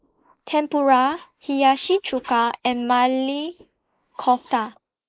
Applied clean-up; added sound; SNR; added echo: neural mask model Resemble Enhance denoiser.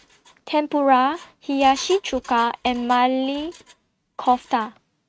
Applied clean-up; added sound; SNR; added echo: neural mask model RNNoise.